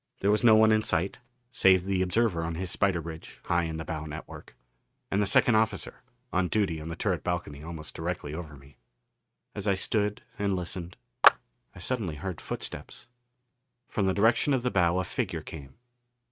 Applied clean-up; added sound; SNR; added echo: neural mask model RNNoise.